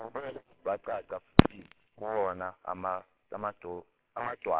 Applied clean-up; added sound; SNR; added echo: neural separator model SepFormer WHAMR!.